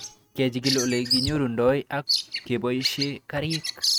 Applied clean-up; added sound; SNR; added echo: neural mask model RNNoise.